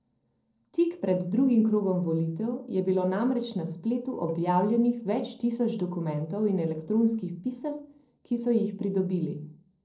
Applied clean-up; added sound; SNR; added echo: neural separator model SepFormer DNS4.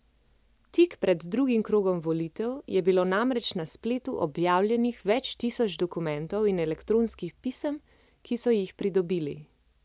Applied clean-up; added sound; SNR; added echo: none; none; none; none.